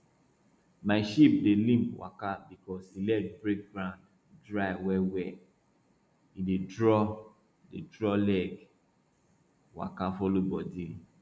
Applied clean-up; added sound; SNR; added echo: none; none; none; none.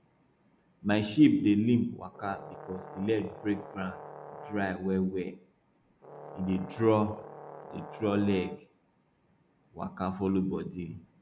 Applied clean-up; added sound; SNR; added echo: none; Brass instrument; 16 dB; none.